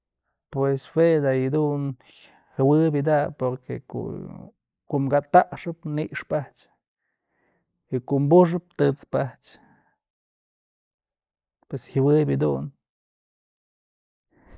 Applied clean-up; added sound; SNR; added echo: neural mask model Resemble Enhance denoiser.